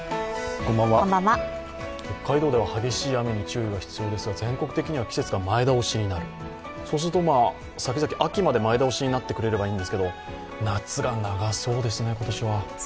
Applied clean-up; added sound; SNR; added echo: none; none; none; none.